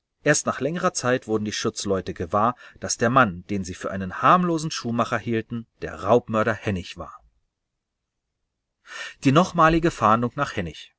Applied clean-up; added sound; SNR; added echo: none; none; none; none.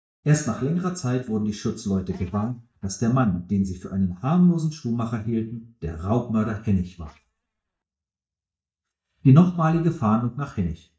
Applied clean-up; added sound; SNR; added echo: neural mask model DeepFilterNet 3.